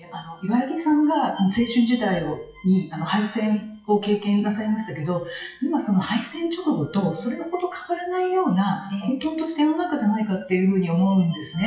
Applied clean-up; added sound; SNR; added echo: classical method WPE with log-MMSE.